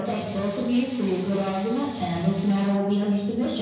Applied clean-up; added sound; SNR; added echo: none; Tools; 18 dB; reverberation time 1.0 s.